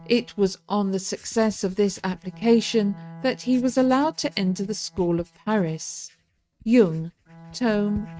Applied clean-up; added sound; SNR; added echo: neural mask model RNNoise.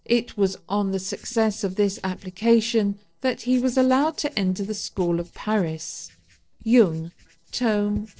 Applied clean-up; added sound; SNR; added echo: neural separator model SepFormer DNS4.